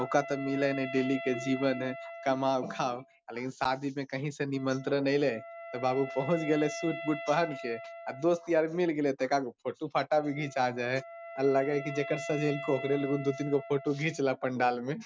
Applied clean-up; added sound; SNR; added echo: none; Wind instrument, woodwind instrument; 13 dB; none.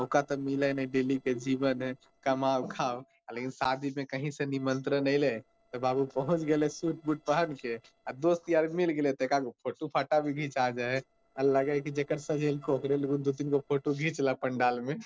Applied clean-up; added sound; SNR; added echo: neural separator model SepFormer DNS4.